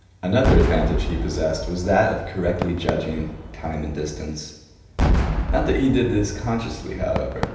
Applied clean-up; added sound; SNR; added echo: none; Cheering / Fireworks; 2 dB; reverberation time 0.9 s.